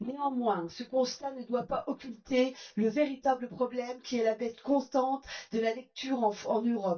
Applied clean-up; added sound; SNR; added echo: neural mask model DeepFilterNet 3.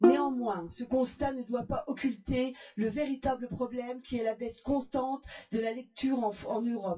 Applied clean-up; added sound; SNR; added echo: classical method WPE with log-MMSE.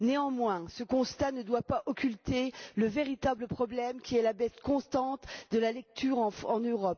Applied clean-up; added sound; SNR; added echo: none; none; none; none.